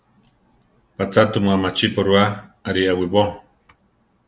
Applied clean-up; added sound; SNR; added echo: none; none; none; none.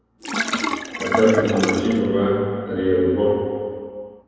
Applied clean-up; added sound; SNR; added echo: none; Sink (filling or washing); 5 dB; reverberation time 2.2 s.